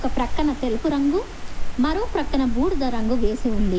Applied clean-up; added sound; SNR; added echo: none; Wind; 0 dB; none.